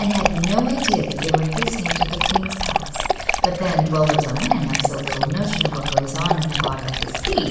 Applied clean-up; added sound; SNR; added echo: none; Dog; 0 dB; reverberation time 0.9 s.